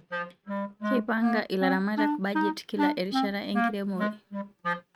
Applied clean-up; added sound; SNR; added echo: neural mask model RNNoise.